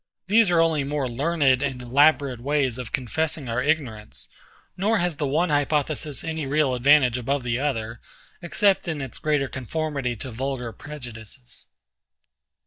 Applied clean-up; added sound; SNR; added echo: neural mask model DeepFilterNet 3.